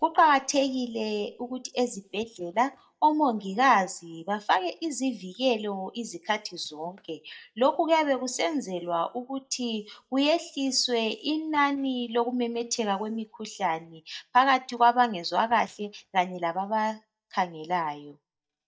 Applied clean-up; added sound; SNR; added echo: neural mask model DeepFilterNet 3.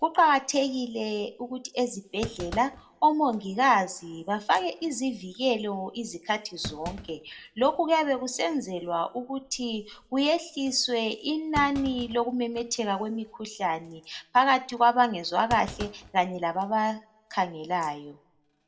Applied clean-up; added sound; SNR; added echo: none; Thump, thud; 20 dB; reverberation time 0.3 s.